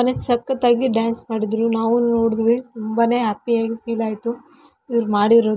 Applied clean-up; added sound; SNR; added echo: none; none; none; none.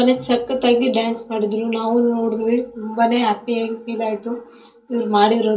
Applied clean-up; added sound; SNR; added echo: none; none; none; reverberation time 0.3 s.